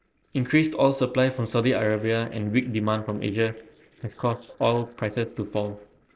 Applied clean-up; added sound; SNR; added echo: neural separator model SepFormer DNS4.